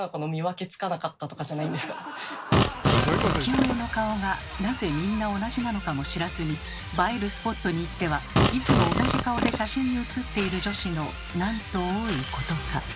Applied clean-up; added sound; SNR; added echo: none; Fart; -4 dB; none.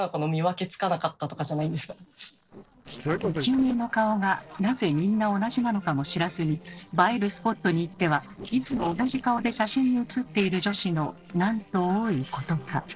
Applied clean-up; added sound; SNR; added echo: neural separator model SepFormer DNS4.